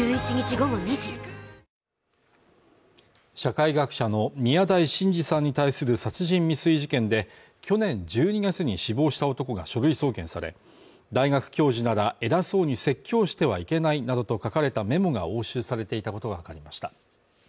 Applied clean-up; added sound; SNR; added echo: none; none; none; none.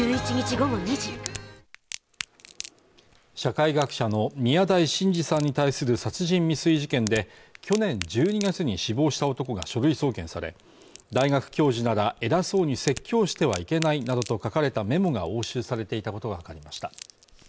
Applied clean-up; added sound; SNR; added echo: none; Crack; 19 dB; none.